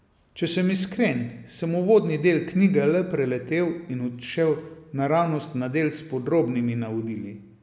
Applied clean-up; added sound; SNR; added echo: none; none; none; none.